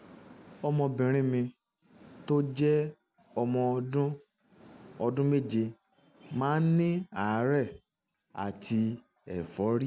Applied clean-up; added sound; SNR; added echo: none; none; none; none.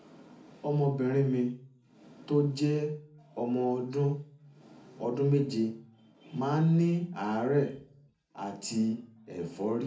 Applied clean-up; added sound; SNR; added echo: none; none; none; reverberation time 0.4 s.